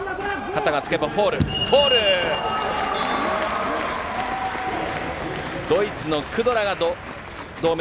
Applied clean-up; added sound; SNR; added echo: none; Liquid + Livestock, farm animals, working animals; 14 dB; none.